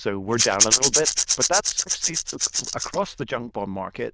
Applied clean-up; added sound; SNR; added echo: neural diffusion model UNIVERSE++.